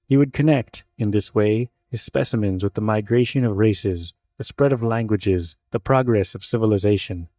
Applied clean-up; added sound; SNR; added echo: neural mask model DeepFilterNet 3.